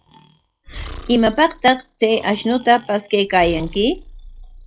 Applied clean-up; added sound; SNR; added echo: classical method log-MMSE.